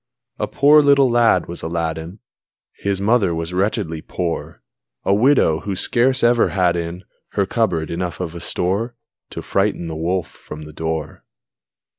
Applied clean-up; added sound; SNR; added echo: neural mask model Resemble Enhance denoiser.